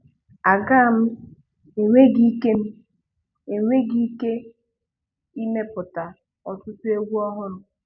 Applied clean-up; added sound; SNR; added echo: none; none; none; none.